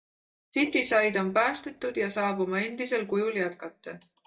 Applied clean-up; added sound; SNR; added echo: neural mask model DeepFilterNet 3.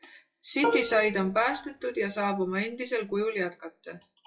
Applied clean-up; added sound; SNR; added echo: classical method WPE with log-MMSE.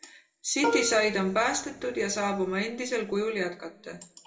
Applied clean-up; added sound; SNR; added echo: none; Plucked string instrument; 5 dB; reverberation time 1.1 s.